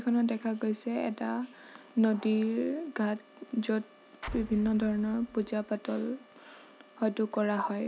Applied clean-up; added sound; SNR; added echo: none; Explosion; 14 dB; none.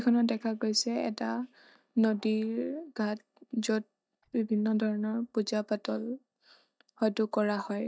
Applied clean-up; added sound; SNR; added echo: neural mask model DeepFilterNet 3.